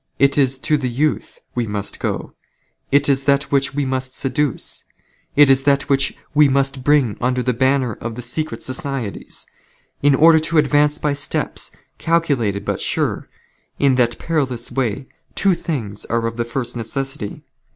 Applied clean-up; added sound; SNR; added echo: none; none; none; none.